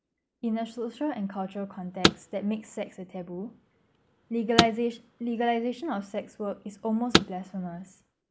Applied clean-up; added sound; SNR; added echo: none; Car; 1 dB; none.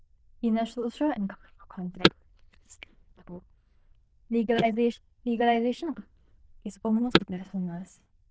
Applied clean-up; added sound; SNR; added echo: neural diffusion model UNIVERSE++.